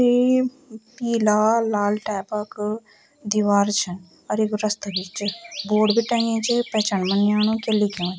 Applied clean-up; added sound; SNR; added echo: none; none; none; none.